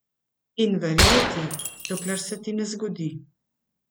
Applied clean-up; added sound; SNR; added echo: none; Gunshot, gunfire; -4 dB; none.